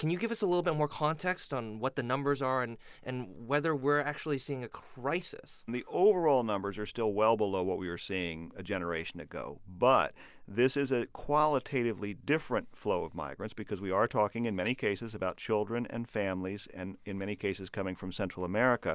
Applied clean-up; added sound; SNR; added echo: none; none; none; none.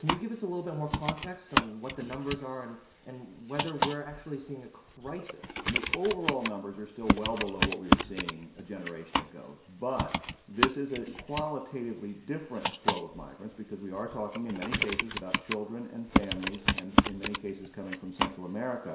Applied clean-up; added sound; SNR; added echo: none; Computer keyboard; -3 dB; reverberation time 0.7 s.